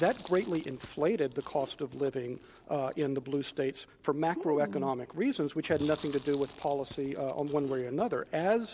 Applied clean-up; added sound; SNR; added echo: none; Chewing, mastication; 16 dB; none.